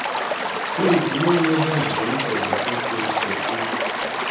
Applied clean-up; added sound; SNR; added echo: none; Stream / Liquid; -1 dB; reverberation time 0.9 s.